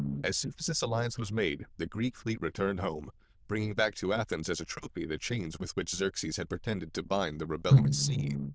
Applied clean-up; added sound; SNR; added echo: neural diffusion model UNIVERSE++.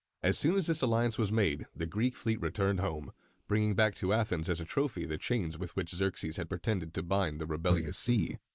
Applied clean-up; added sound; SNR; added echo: neural mask model Resemble Enhance denoiser.